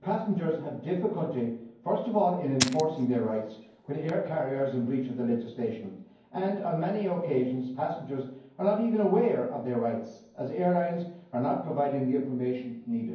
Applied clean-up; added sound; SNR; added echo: none; Fire; 7 dB; reverberation time 0.9 s.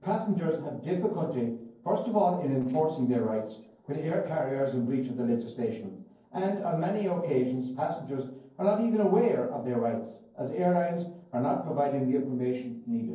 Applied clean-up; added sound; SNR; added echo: neural separator model SepFormer DNS4.